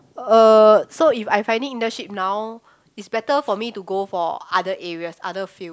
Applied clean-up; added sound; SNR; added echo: none; none; none; none.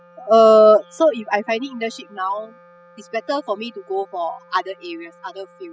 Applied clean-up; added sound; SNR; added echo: classical method spectral subtraction.